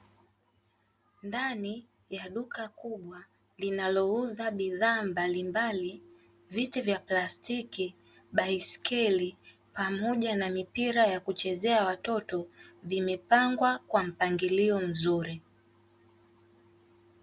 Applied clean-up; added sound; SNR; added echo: none; none; none; none.